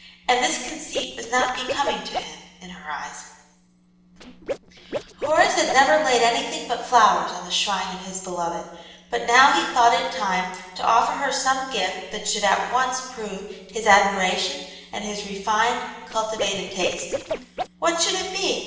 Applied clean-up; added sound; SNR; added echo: neural separator model SepFormer DNS4.